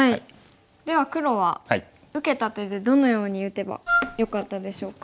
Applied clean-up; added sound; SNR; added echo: none; Wind instrument, woodwind instrument; 1 dB; none.